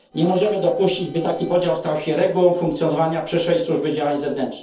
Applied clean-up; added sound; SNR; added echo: neural separator model SepFormer DNS4.